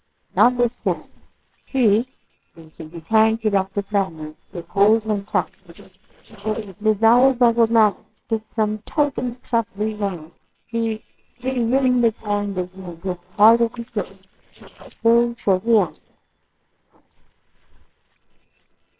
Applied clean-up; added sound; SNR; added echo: neural separator model SepFormer WHAMR!.